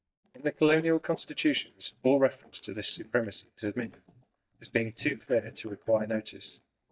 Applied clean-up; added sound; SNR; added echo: neural mask model DeepFilterNet 3.